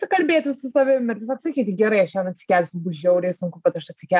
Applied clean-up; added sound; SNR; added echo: none; none; none; none.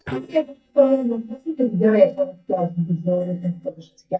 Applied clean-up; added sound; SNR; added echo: neural mask model DeepFilterNet 3.